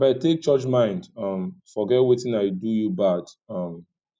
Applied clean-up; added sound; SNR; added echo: none; none; none; none.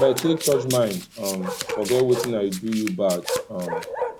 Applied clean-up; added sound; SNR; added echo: none; Domestic sounds, home sounds + Bark; 6 dB; none.